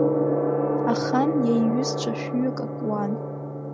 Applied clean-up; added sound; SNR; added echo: none; Gong; -1 dB; none.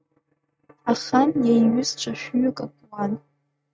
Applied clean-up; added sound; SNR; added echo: neural mask model RNNoise.